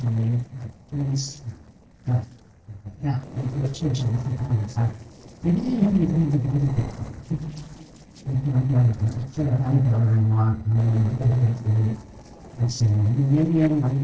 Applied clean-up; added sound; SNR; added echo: neural separator model SepFormer DNS4.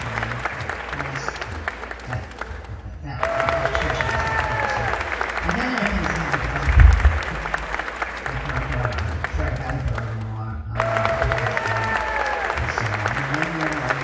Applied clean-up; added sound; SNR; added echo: none; Applause / Crowd / Cheering; 1 dB; reverberation time 0.6 s.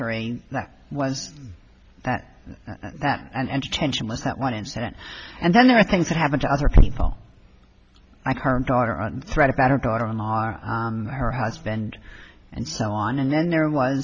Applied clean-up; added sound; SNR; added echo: none; none; none; none.